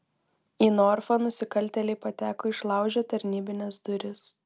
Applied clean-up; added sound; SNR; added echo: none; none; none; none.